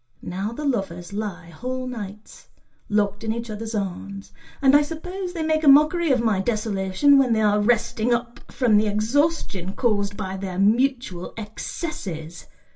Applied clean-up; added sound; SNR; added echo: none; none; none; reverberation time 0.2 s.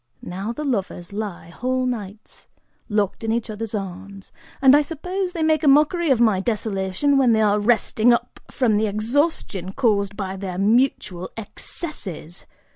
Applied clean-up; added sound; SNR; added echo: none; none; none; none.